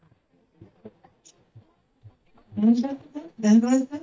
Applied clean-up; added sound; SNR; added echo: neural mask model DeepFilterNet 3.